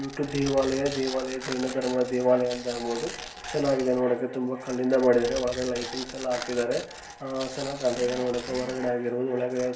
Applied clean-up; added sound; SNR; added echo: none; Tearing; 14 dB; reverberation time 0.5 s.